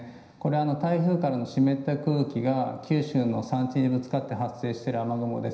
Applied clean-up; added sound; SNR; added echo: none; none; none; reverberation time 0.9 s.